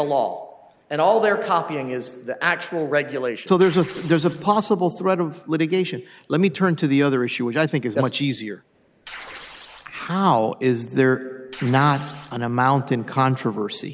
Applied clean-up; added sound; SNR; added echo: none; Tearing; 19 dB; none.